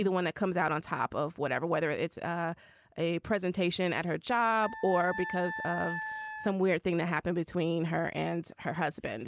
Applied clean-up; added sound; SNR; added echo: none; Wind instrument, woodwind instrument; 8 dB; none.